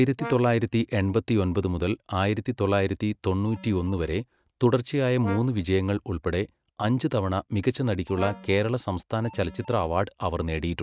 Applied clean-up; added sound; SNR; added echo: neural mask model RNNoise.